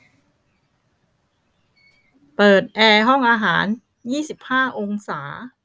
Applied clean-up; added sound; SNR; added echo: none; none; none; none.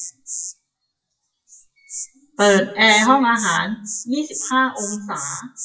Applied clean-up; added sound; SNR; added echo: classical method WPE with log-MMSE.